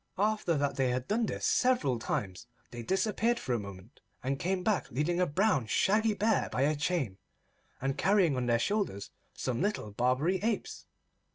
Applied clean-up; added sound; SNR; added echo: none; none; none; none.